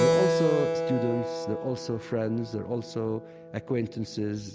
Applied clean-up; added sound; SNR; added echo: none; Keyboard (musical); 0 dB; none.